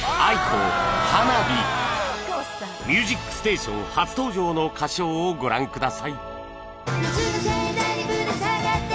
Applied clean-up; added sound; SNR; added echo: none; none; none; none.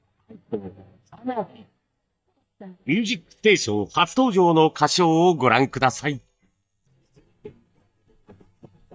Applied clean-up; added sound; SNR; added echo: neural mask model DeepFilterNet 3.